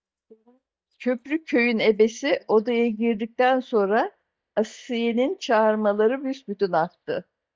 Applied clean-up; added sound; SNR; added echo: neural mask model DeepFilterNet 3.